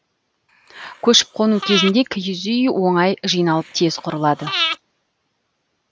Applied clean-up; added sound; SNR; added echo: none; Breathing; 7 dB; none.